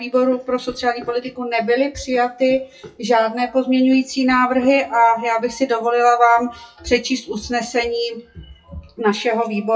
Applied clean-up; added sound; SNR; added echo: classical method WPE with log-MMSE.